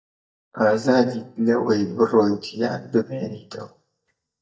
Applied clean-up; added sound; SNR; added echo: neural mask model DeepFilterNet 3.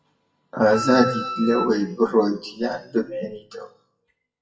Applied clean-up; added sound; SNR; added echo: classical method WPE with log-MMSE.